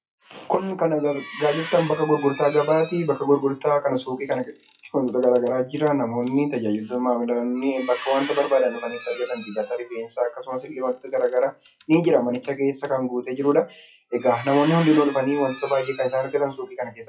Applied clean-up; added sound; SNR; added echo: classical method WPE with log-MMSE.